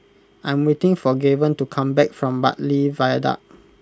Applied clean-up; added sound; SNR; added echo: none; none; none; none.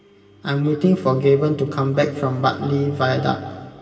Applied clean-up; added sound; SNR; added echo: none; Bowed string instrument; 18 dB; reverberation time 2.0 s.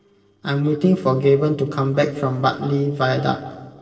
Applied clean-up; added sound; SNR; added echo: neural separator model SepFormer DNS4.